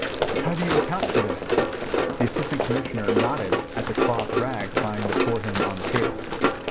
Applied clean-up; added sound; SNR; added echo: none; Run; -4 dB; none.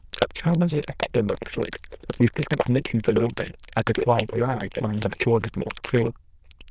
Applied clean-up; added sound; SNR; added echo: neural diffusion model UNIVERSE++.